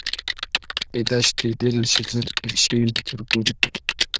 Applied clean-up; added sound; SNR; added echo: neural diffusion model UNIVERSE++.